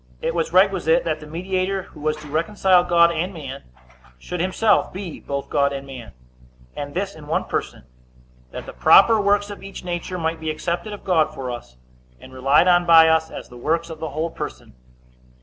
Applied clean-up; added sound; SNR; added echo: none; none; none; none.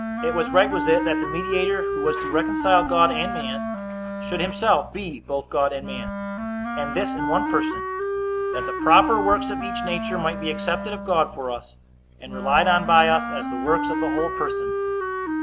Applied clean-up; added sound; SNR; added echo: none; Wind instrument, woodwind instrument; 3 dB; none.